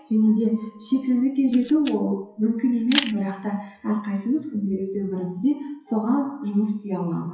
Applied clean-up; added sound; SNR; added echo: classical method WPE with log-MMSE.